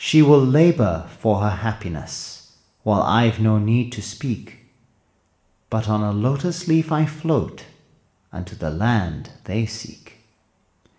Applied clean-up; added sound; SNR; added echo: none; none; none; reverberation time 0.7 s.